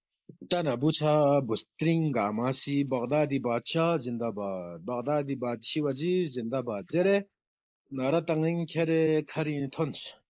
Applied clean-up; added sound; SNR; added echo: neural mask model Resemble Enhance denoiser.